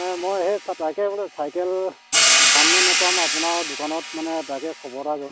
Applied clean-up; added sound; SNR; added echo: none; Hi-hat; -4 dB; none.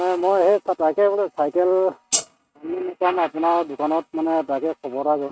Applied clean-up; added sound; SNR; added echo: neural mask model RNNoise.